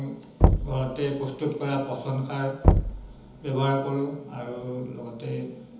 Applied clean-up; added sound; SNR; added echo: none; Knock; -3 dB; reverberation time 1.3 s.